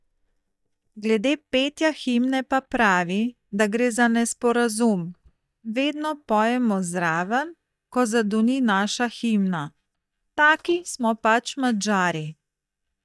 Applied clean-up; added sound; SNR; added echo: neural mask model DeepFilterNet 3.